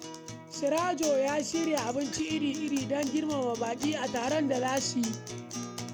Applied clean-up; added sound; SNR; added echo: none; Acoustic guitar; 9 dB; none.